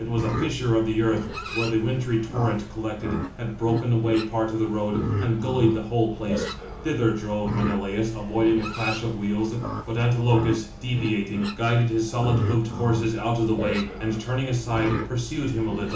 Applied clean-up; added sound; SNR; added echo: none; Livestock, farm animals, working animals; 8 dB; reverberation time 0.8 s.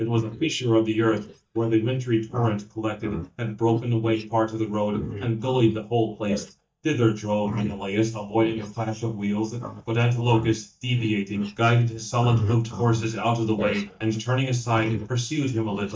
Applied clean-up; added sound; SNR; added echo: neural mask model DeepFilterNet 3.